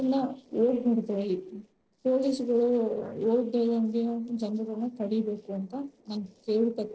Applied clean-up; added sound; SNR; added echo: neural separator model SepFormer DNS4.